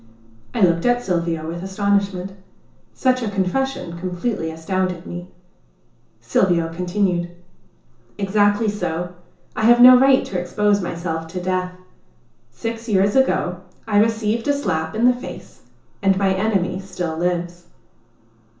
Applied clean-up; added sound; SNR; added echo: none; none; none; reverberation time 0.7 s.